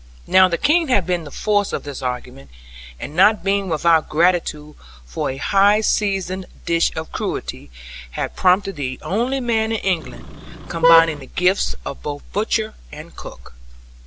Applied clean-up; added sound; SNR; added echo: none; Vehicle horn, car horn, honking; -1 dB; none.